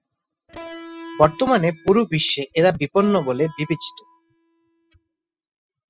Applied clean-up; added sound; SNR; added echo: classical method spectral subtraction.